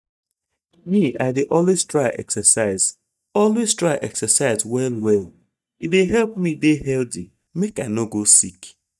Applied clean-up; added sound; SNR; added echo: neural mask model DeepFilterNet 3.